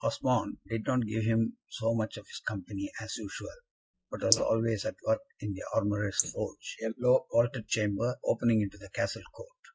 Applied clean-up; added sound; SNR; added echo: neural mask model Resemble Enhance denoiser.